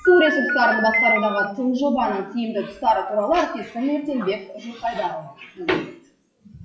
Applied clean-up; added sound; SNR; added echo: classical method WPE with log-MMSE.